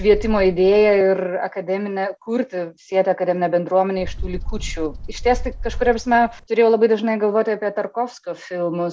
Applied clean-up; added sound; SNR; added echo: none; Bird; 12 dB; none.